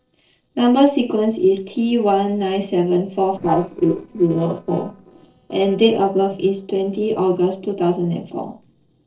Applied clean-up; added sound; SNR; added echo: neural separator model SepFormer DNS4.